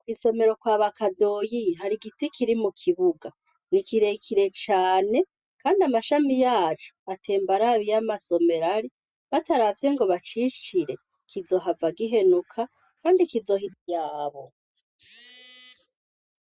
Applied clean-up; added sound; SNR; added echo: none; none; none; none.